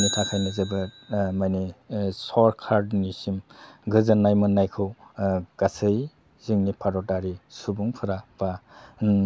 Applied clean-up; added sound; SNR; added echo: none; Bicycle; 16 dB; none.